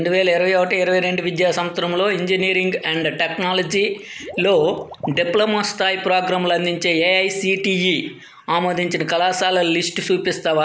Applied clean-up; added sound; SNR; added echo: none; Liquid; 19 dB; none.